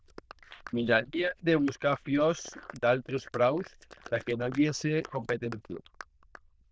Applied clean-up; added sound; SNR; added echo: neural diffusion model UNIVERSE++.